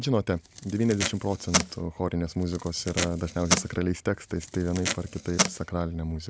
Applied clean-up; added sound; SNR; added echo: none; Packing tape, duct tape; 4 dB; none.